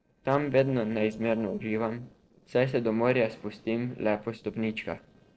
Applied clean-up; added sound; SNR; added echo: neural separator model SepFormer DNS4.